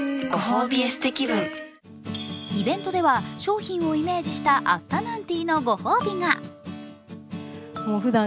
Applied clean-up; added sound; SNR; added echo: none; none; none; none.